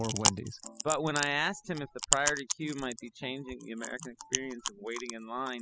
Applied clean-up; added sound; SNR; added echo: classical method spectral subtraction.